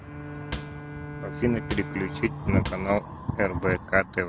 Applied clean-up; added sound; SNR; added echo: none; Bowed string instrument + Cupboard open or close / Drawer open or close; 10 dB; none.